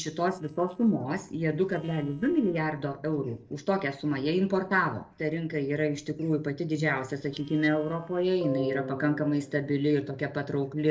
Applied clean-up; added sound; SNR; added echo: neural separator model SepFormer DNS4.